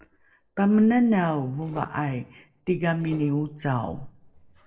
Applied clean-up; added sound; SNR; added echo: neural separator model SepFormer DNS4.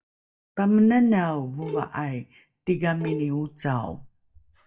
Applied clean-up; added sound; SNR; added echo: neural mask model DeepFilterNet 3.